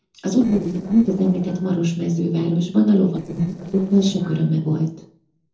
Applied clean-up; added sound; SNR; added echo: neural separator model SepFormer DNS4.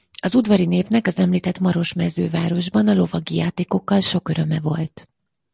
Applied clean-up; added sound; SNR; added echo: none; none; none; none.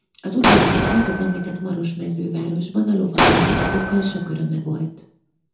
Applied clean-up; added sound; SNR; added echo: none; Explosion; -3 dB; reverberation time 0.6 s.